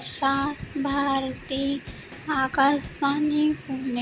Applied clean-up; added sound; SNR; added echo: none; Drum / Drum kit; 20 dB; none.